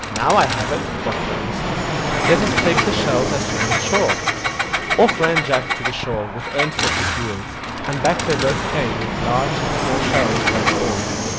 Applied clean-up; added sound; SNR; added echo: none; Fixed-wing aircraft, airplane + Engine; -2 dB; none.